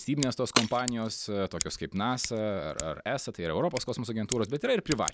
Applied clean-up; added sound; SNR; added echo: none; Shatter + Scissors; 7 dB; none.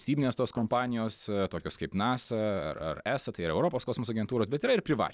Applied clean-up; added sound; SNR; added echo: neural separator model SepFormer DNS4.